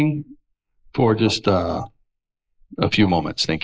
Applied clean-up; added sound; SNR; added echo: neural mask model Resemble Enhance denoiser.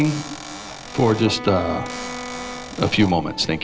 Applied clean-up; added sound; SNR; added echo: none; Bowed string instrument + Cupboard open or close / Door; 11 dB; none.